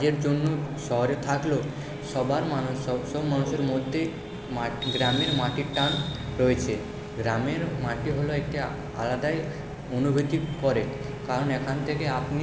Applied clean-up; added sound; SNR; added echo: none; Bowed string instrument; 17 dB; none.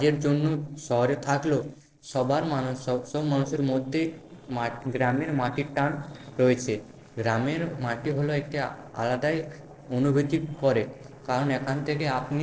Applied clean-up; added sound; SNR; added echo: neural separator model SepFormer DNS4.